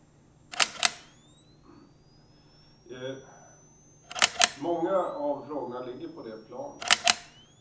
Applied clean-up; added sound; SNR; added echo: none; Camera; -4 dB; reverberation time 0.7 s.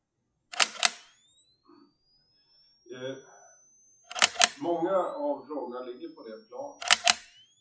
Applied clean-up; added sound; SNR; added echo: classical method WPE with log-MMSE.